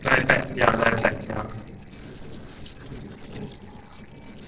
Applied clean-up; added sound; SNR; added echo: neural separator model SepFormer DNS4.